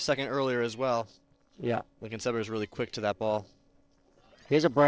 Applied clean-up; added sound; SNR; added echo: neural separator model SepFormer DNS4.